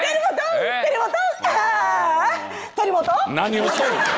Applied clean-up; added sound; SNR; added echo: none; none; none; none.